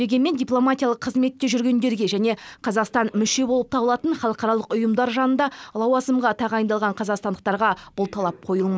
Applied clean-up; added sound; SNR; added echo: none; none; none; none.